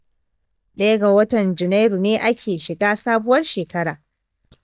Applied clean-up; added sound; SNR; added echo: neural mask model DeepFilterNet 3.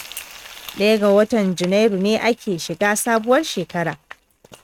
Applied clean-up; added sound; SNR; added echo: neural mask model RNNoise.